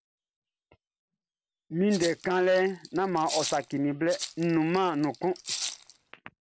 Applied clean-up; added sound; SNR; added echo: none; Rattle (instrument); 10 dB; none.